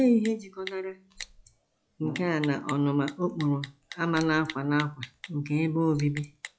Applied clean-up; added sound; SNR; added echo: classical method log-MMSE.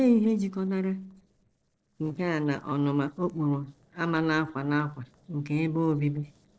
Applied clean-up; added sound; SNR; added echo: neural separator model SepFormer DNS4.